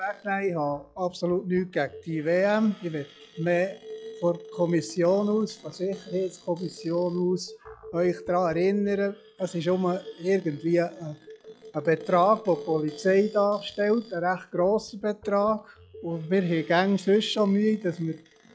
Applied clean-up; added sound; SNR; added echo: classical method log-MMSE.